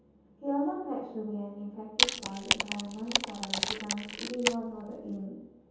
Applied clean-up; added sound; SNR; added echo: none; Wood; -4 dB; reverberation time 0.7 s.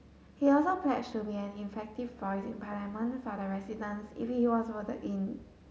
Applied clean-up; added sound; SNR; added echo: none; none; none; none.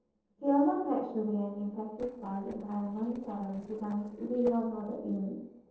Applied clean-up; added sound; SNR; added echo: neural separator model SepFormer DNS4.